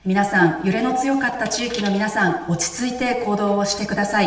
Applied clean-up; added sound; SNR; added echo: none; Wind instrument, woodwind instrument; 6 dB; reverberation time 0.8 s.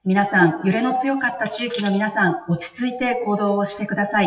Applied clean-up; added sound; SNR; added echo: classical method WPE with log-MMSE.